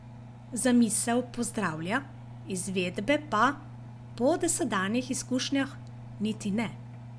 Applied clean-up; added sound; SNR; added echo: none; Engine; 14 dB; none.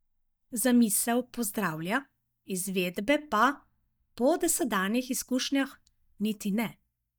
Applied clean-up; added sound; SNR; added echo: neural mask model DeepFilterNet 3.